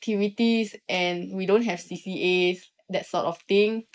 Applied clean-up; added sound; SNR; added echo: neural mask model Resemble Enhance denoiser.